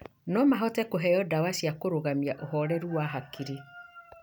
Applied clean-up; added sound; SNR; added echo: none; none; none; none.